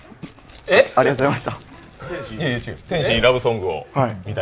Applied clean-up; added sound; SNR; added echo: none; Tearing; 20 dB; none.